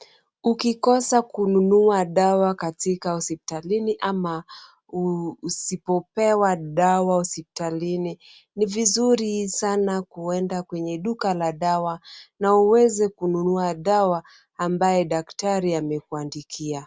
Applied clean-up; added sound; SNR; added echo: none; none; none; none.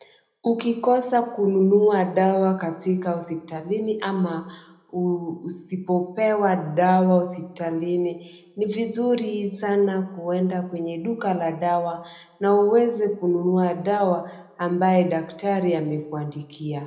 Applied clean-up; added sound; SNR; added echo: none; none; none; reverberation time 0.7 s.